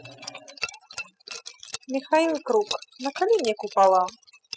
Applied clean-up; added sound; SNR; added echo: classical method spectral subtraction.